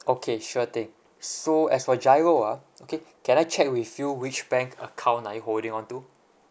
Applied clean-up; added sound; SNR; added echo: none; none; none; none.